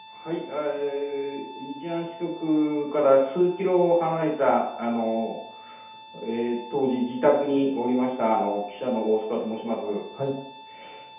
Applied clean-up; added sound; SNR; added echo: none; Bowed string instrument; 19 dB; reverberation time 0.8 s.